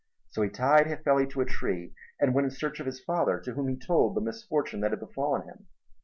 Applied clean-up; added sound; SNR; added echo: none; none; none; none.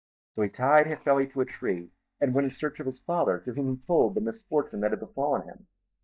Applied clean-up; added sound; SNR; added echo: neural mask model DeepFilterNet 3.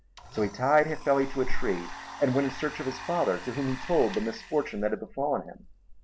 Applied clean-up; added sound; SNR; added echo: none; Domestic sounds, home sounds; 16 dB; none.